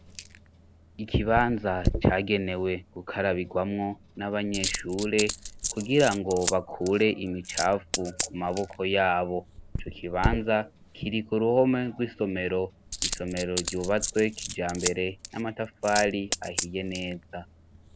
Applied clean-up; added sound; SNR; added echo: none; Coin (dropping); 8 dB; none.